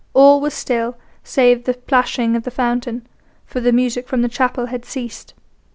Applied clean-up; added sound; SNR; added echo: none; none; none; none.